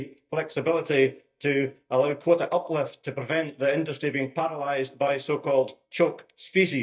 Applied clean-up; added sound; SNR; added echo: neural mask model DeepFilterNet 3.